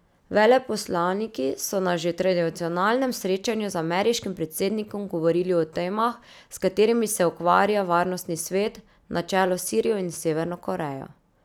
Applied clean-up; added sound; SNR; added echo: none; none; none; none.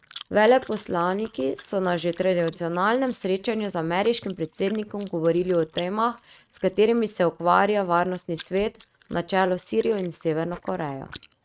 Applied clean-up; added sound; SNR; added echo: neural mask model RNNoise.